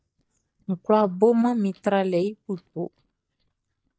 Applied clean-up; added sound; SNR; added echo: neural mask model DeepFilterNet 3.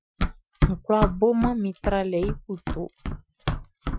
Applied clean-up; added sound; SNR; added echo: classical method Wiener filter.